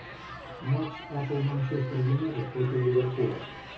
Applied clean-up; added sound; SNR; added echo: none; Crowd; 13 dB; reverberation time 0.6 s.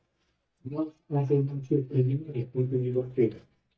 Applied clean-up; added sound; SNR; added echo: neural mask model DeepFilterNet 3.